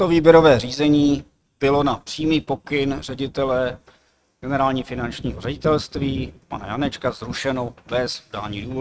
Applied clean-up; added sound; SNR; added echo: neural mask model RNNoise.